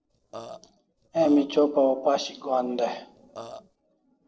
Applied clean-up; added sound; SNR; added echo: neural separator model SepFormer DNS4.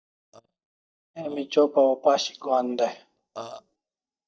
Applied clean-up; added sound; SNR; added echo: neural mask model DeepFilterNet 3.